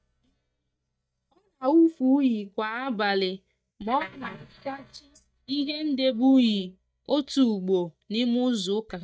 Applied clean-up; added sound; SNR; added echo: neural mask model DeepFilterNet 3.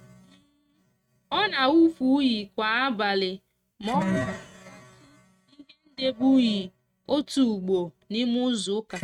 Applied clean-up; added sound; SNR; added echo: neural mask model RNNoise.